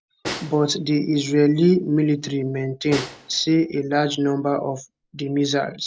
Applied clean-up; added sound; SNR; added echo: none; Snare drum; 17 dB; none.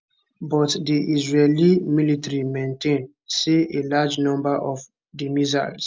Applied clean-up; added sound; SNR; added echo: none; none; none; none.